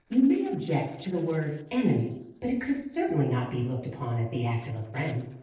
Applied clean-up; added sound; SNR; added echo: neural separator model SepFormer DNS4.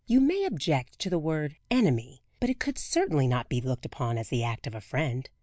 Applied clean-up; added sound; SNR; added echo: none; none; none; none.